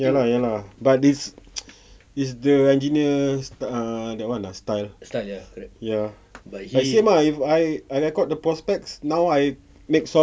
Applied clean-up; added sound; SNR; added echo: none; none; none; none.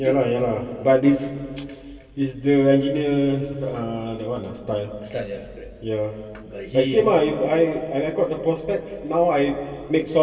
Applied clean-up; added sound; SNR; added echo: none; none; none; reverberation time 2.9 s.